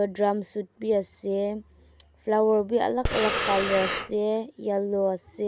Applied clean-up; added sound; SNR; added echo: none; Breathing; 3 dB; none.